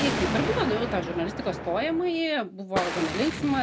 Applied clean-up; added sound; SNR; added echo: none; Explosion; 4 dB; none.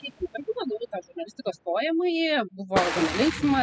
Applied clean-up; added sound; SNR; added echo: classical method spectral subtraction.